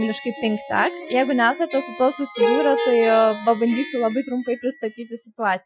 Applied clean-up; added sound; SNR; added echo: classical method Wiener filter.